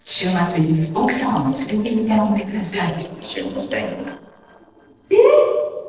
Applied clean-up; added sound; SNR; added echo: neural separator model SepFormer DNS4.